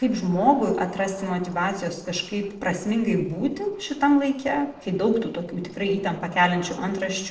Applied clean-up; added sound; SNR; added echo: neural separator model SepFormer DNS4.